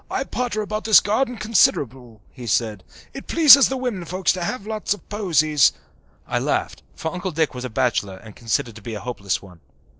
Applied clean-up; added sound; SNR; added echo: none; none; none; none.